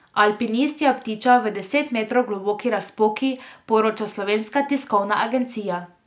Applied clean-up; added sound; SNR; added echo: none; none; none; none.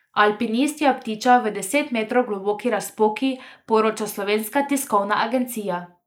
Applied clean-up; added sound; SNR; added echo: neural mask model Resemble Enhance denoiser.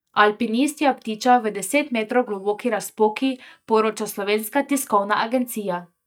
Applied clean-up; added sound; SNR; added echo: neural mask model DeepFilterNet 3.